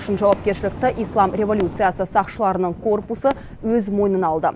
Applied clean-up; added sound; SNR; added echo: none; Fireworks; 18 dB; none.